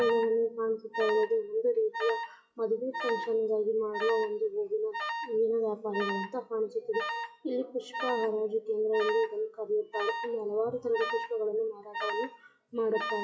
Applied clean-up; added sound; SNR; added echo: classical method WPE with log-MMSE.